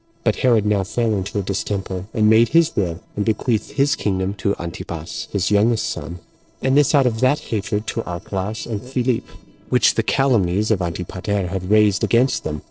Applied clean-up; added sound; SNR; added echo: neural separator model SepFormer DNS4.